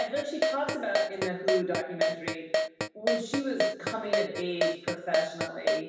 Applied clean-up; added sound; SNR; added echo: none; Keyboard (musical); -2 dB; reverberation time 0.9 s.